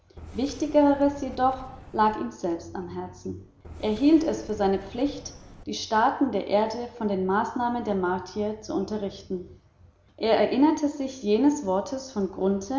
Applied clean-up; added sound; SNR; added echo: none; Subway, metro, underground; 18 dB; none.